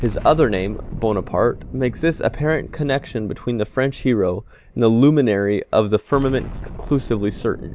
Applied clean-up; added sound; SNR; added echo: none; Explosion; 14 dB; none.